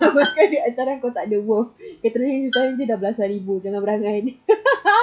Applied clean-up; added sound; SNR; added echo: classical method log-MMSE.